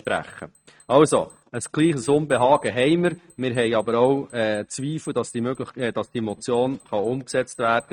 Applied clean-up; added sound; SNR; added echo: neural mask model RNNoise.